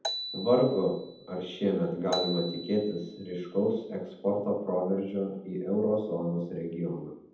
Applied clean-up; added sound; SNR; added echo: none; Marimba, xylophone; 11 dB; reverberation time 0.8 s.